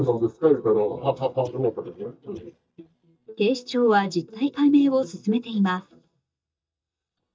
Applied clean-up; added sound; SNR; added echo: neural mask model DeepFilterNet 3.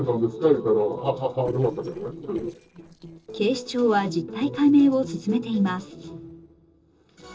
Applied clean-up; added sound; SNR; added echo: neural separator model SepFormer DNS4.